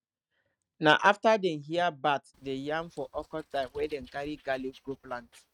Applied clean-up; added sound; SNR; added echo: neural mask model RNNoise.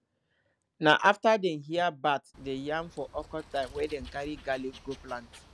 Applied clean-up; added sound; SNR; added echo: none; Wild animals; 19 dB; none.